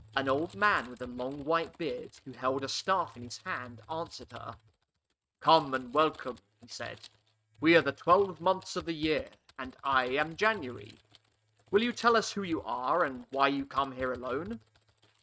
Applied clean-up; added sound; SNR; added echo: neural mask model RNNoise.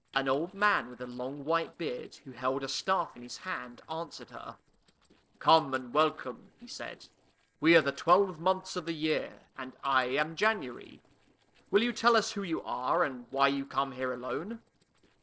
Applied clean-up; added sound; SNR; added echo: neural separator model SepFormer DNS4.